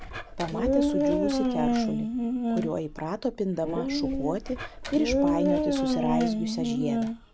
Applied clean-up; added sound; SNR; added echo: none; Dog; -4 dB; none.